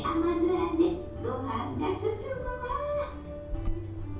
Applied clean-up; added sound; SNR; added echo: none; Bird vocalization, bird call, bird song; 9 dB; reverberation time 0.6 s.